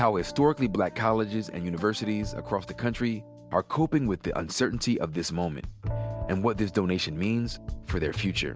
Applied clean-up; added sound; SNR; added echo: none; none; none; none.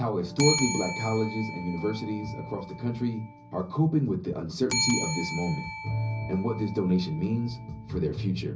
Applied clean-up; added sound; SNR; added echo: none; Bell; 7 dB; reverberation time 0.5 s.